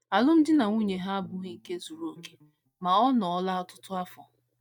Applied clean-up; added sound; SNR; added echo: neural mask model DeepFilterNet 3.